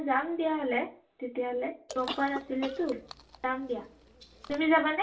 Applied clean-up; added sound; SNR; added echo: none; Chewing, mastication / Cough; 14 dB; reverberation time 0.3 s.